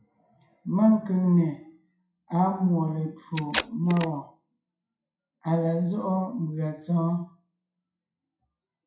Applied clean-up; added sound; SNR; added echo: classical method WPE with log-MMSE.